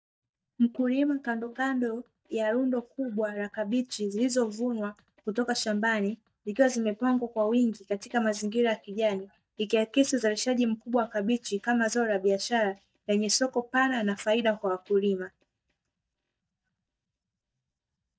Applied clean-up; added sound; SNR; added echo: neural mask model DeepFilterNet 3.